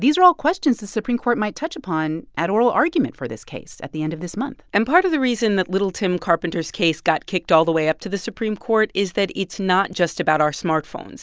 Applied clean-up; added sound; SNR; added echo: none; none; none; none.